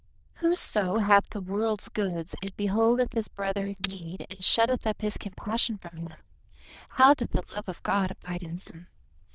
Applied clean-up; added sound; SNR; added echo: neural diffusion model UNIVERSE++.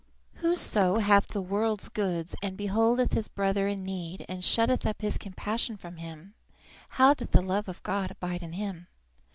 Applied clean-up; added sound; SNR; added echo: none; none; none; none.